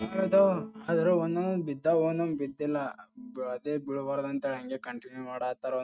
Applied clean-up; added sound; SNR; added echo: neural mask model RNNoise.